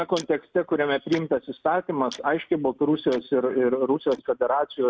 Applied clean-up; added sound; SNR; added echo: neural mask model RNNoise.